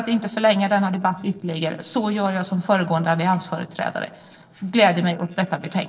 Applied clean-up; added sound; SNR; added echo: neural separator model SepFormer DNS4.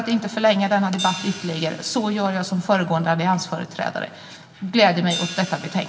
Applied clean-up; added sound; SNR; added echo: none; Hi-hat; 15 dB; reverberation time 1.8 s.